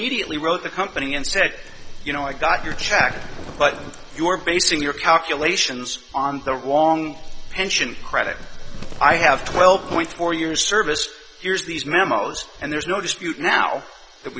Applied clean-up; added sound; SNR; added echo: none; Livestock, farm animals, working animals; 10 dB; none.